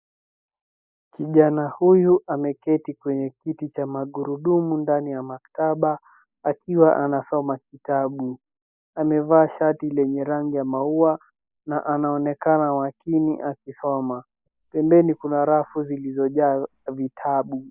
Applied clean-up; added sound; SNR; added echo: neural mask model Resemble Enhance denoiser.